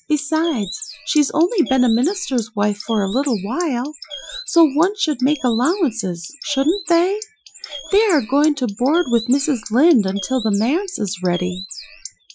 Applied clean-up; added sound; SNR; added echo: classical method Wiener filter.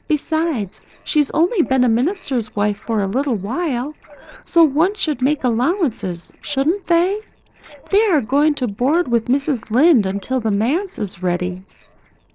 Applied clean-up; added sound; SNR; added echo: neural separator model SepFormer DNS4.